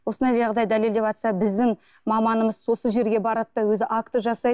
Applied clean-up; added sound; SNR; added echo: none; none; none; none.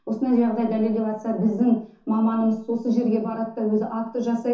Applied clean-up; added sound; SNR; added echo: none; none; none; reverberation time 0.9 s.